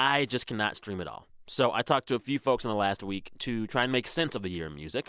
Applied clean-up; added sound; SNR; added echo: none; none; none; none.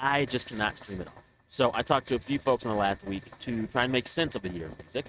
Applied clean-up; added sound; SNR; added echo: neural mask model RNNoise.